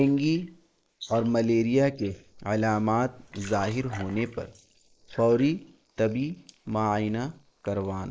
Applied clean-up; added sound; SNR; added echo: neural mask model Resemble Enhance denoiser.